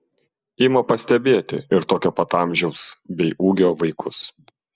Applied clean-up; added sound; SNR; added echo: none; none; none; none.